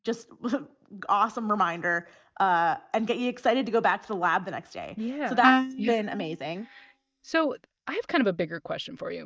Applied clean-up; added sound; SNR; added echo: neural mask model DeepFilterNet 3.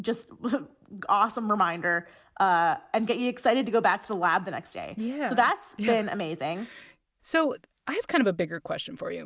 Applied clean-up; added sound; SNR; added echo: none; none; none; none.